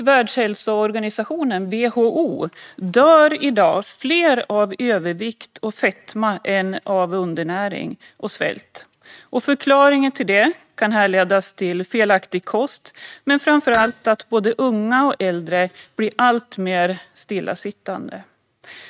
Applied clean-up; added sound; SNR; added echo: neural mask model RNNoise.